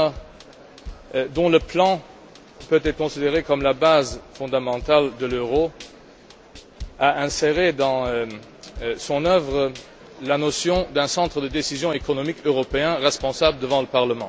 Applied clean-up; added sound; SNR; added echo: none; Drum kit; 19 dB; none.